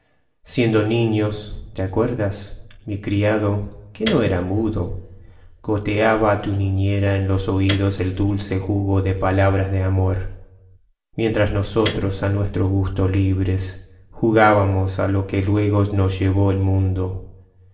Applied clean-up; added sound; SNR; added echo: none; Piano; 16 dB; reverberation time 0.7 s.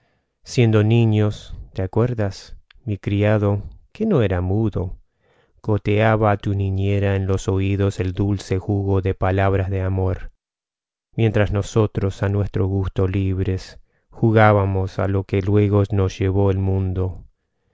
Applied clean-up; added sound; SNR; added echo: none; none; none; none.